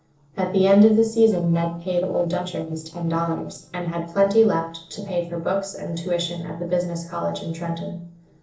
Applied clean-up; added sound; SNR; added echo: neural separator model SepFormer DNS4.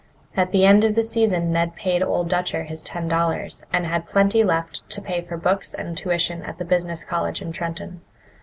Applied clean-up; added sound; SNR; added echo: none; none; none; none.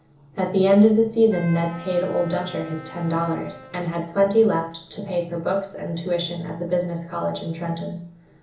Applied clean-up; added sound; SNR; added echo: none; Wind instrument, woodwind instrument; 18 dB; reverberation time 0.7 s.